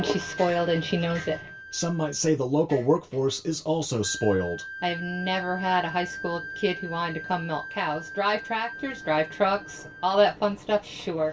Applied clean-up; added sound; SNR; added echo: none; Wind instrument, woodwind instrument; 13 dB; reverberation time 0.2 s.